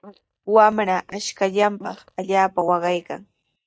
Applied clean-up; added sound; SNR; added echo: neural mask model DeepFilterNet 3.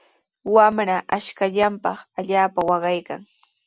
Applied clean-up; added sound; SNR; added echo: none; none; none; none.